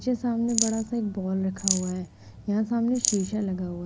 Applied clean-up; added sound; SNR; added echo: none; Rattle; 4 dB; none.